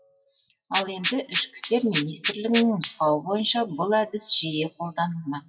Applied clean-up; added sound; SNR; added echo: classical method WPE with log-MMSE.